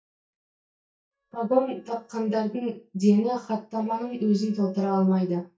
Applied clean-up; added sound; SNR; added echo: neural mask model DeepFilterNet 3.